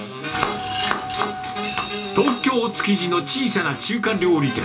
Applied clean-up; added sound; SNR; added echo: none; none; none; reverberation time 0.2 s.